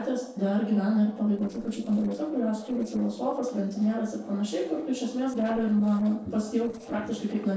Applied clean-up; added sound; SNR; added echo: neural separator model SepFormer DNS4.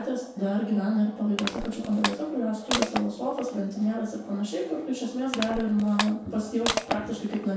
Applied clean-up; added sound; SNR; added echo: none; Crushing; 7 dB; reverberation time 0.6 s.